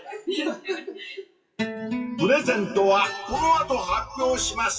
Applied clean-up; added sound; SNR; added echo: classical method WPE with log-MMSE.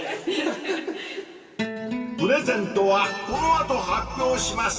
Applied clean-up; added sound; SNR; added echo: none; Alarm; 15 dB; reverberation time 2.2 s.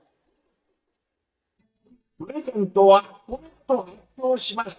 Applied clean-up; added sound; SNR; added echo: neural mask model DeepFilterNet 3.